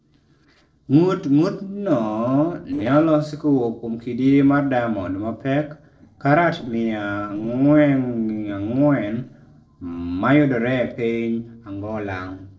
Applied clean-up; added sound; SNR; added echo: neural separator model SepFormer DNS4.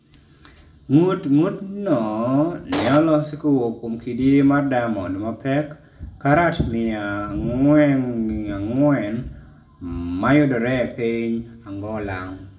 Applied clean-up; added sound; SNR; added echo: none; Gunshot, gunfire; 6 dB; reverberation time 0.4 s.